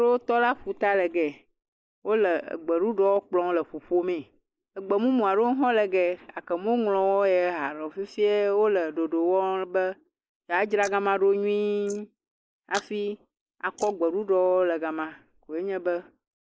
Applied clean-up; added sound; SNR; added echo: neural mask model Resemble Enhance denoiser.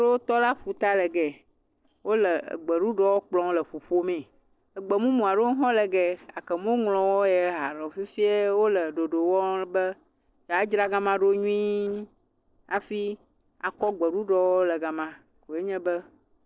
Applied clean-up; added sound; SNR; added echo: neural separator model SepFormer DNS4.